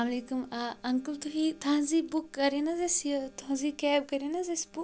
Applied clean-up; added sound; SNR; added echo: none; none; none; none.